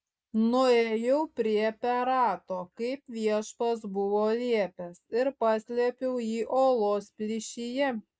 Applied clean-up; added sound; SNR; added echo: none; none; none; none.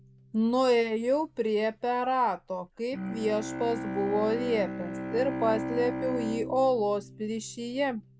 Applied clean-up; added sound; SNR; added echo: none; Bowed string instrument; 9 dB; none.